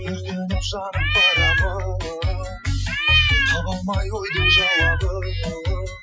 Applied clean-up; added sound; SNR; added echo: classical method Wiener filter.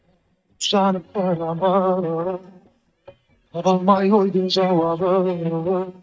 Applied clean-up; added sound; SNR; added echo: neural mask model DeepFilterNet 3.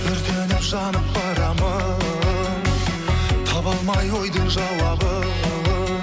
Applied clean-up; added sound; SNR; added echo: none; none; none; none.